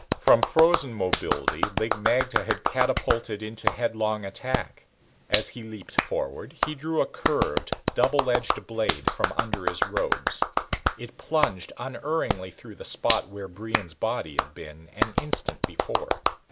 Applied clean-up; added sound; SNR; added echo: none; Clapping; 1 dB; none.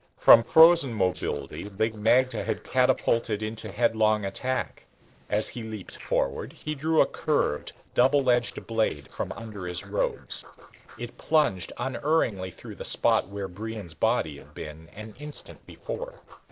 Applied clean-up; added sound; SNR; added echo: neural separator model SepFormer DNS4.